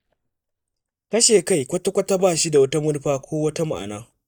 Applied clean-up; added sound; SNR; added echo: neural mask model DeepFilterNet 3.